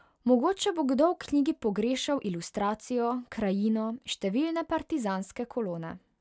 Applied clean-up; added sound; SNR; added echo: none; none; none; none.